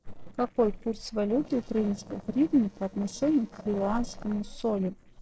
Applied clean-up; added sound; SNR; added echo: neural separator model SepFormer DNS4.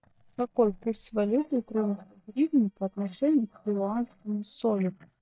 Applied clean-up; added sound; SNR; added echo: neural mask model DeepFilterNet 3.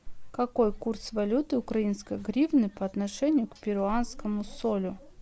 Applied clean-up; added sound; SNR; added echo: none; none; none; none.